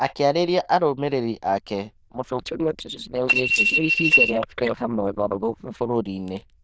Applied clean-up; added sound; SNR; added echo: neural diffusion model UNIVERSE++.